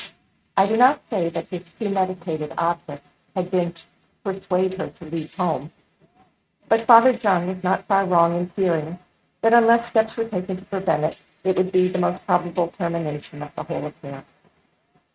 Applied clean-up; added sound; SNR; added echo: neural mask model RNNoise.